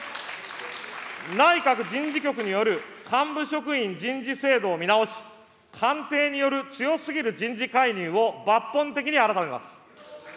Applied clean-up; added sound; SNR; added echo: none; none; none; none.